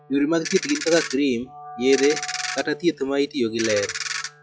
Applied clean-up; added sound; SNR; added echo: classical method log-MMSE.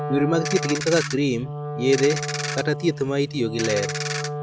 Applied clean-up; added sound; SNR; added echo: none; Ratchet, pawl + Wind instrument, woodwind instrument; 5 dB; none.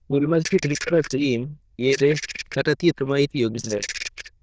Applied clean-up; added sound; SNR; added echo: neural diffusion model UNIVERSE++.